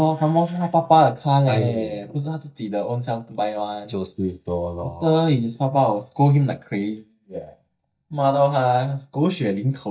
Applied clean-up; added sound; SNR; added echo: neural mask model DeepFilterNet 3.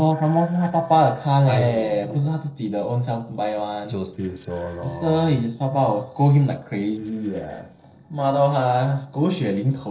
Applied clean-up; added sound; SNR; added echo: neural separator model SepFormer DNS4.